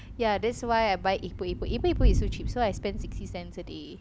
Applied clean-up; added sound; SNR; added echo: none; Thunder / Rain; 1 dB; none.